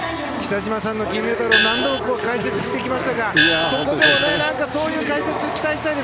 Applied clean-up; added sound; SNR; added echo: none; Gong; -3 dB; none.